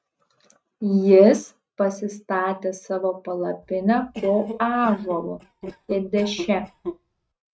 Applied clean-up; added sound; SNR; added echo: neural mask model RNNoise.